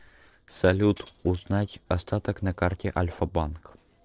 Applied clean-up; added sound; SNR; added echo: neural separator model SepFormer DNS4.